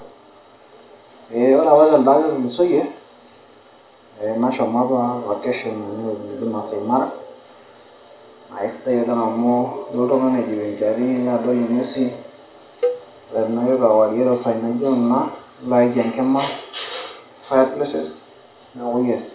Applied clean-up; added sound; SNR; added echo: none; Cowbell; 9 dB; reverberation time 0.4 s.